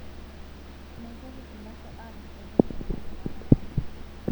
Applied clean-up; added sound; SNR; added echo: none; Musical instrument; 16 dB; none.